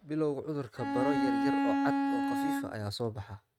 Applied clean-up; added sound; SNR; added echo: neural mask model RNNoise.